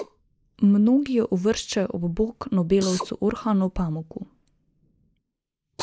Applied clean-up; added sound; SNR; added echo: neural mask model Resemble Enhance denoiser.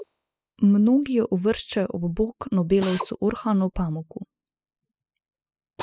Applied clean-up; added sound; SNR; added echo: classical method spectral subtraction.